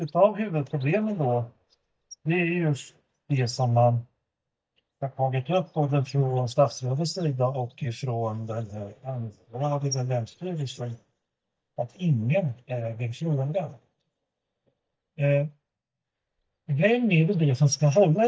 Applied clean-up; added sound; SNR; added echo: neural mask model DeepFilterNet 3.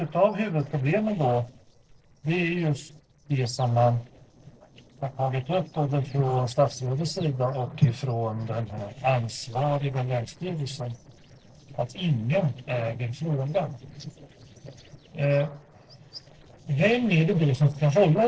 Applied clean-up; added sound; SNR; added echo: neural separator model SepFormer DNS4.